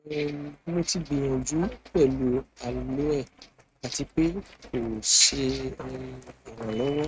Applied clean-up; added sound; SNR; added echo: neural mask model RNNoise.